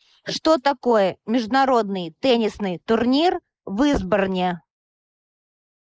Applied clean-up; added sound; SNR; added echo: neural mask model Resemble Enhance denoiser.